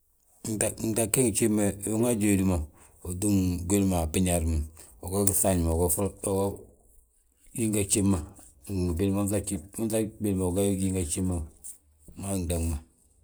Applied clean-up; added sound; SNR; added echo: neural mask model Resemble Enhance denoiser.